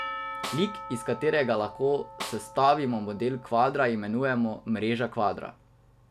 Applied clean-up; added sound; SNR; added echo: none; Percussion + Snare drum; 14 dB; none.